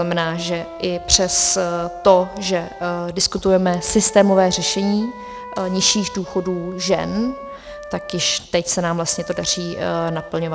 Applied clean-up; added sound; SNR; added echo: none; Wind instrument, woodwind instrument; 15 dB; none.